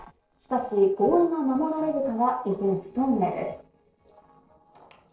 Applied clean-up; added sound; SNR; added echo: neural separator model SepFormer DNS4.